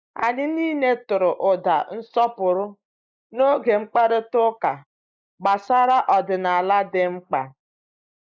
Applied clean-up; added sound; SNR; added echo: neural mask model Resemble Enhance denoiser.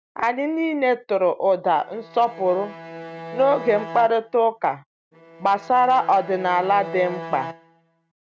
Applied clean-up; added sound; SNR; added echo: none; Bowed string instrument; 14 dB; none.